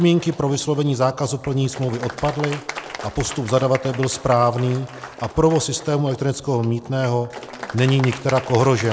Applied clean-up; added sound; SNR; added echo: none; Applause; 14 dB; none.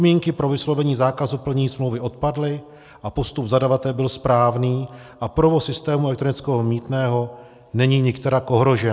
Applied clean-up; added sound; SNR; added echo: none; none; none; none.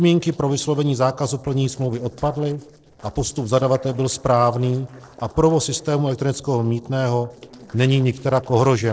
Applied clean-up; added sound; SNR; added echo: neural separator model SepFormer DNS4.